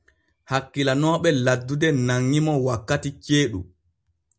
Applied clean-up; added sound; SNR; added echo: none; none; none; none.